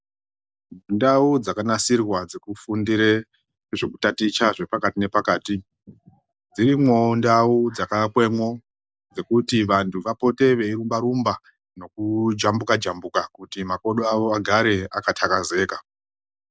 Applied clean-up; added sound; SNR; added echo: none; none; none; none.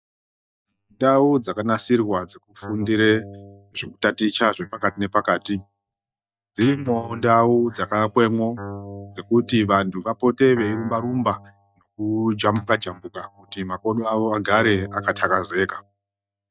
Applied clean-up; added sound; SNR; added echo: neural mask model DeepFilterNet 3.